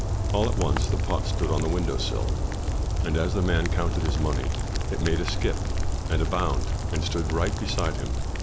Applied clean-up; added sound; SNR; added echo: none; Rain; -4 dB; none.